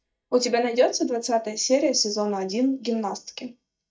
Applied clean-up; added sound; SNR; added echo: neural mask model DeepFilterNet 3.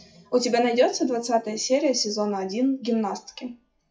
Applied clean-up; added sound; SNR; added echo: classical method WPE with log-MMSE.